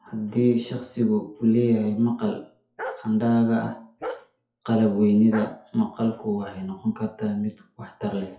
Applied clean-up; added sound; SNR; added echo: classical method WPE with log-MMSE.